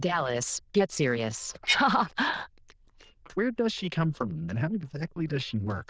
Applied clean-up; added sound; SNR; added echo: neural diffusion model UNIVERSE++.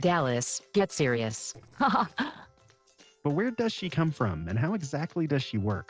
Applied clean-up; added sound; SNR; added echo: neural separator model SepFormer DNS4.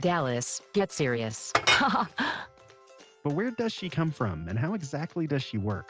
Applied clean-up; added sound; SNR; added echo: none; Chink, clink; 1 dB; none.